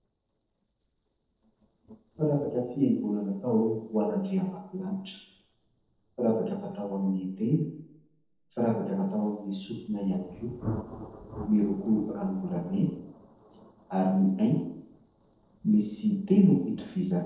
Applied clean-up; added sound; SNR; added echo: neural separator model SepFormer DNS4.